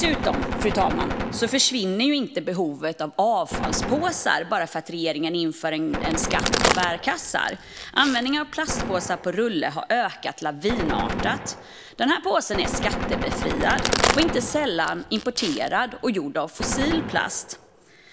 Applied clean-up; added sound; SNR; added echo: none; Crack + Gunshot, gunfire; 4 dB; none.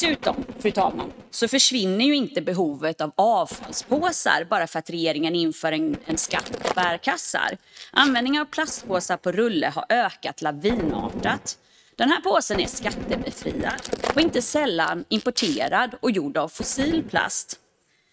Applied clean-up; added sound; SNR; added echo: neural mask model RNNoise.